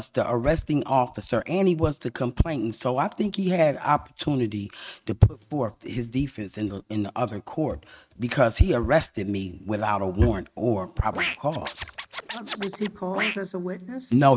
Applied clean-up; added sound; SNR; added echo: neural mask model RNNoise.